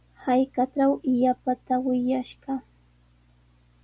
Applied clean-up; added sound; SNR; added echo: none; none; none; none.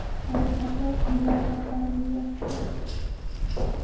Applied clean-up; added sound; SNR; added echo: none; Keys jangling; -4 dB; reverberation time 0.9 s.